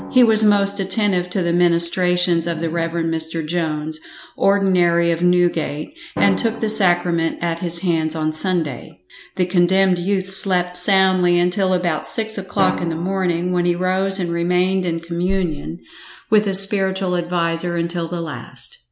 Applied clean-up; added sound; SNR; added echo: none; Drum; 17 dB; none.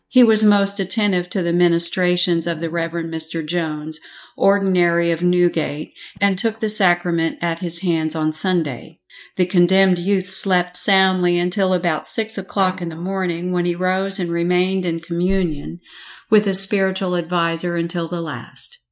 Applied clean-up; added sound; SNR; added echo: neural mask model DeepFilterNet 3.